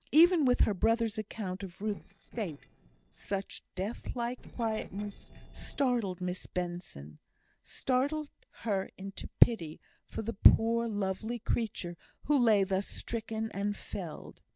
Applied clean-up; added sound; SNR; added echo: neural separator model SepFormer DNS4.